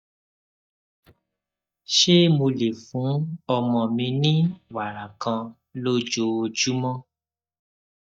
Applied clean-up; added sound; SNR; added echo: neural mask model DeepFilterNet 3.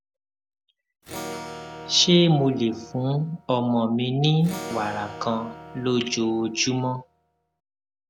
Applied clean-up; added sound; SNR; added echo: none; Acoustic guitar / Strum; 15 dB; none.